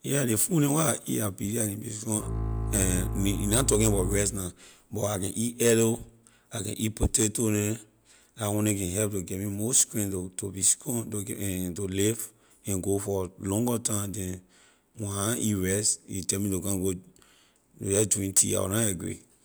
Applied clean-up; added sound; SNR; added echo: none; Bowed string instrument; 4 dB; none.